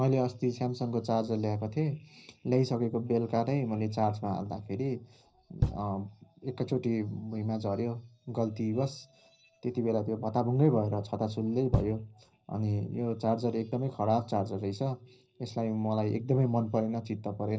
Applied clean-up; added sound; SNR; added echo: neural separator model SepFormer DNS4.